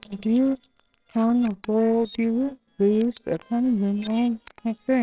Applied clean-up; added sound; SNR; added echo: neural separator model SepFormer WHAMR!.